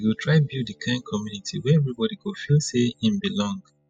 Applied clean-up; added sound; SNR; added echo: classical method spectral subtraction.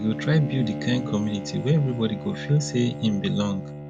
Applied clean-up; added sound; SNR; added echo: none; Bowed string instrument; 9 dB; none.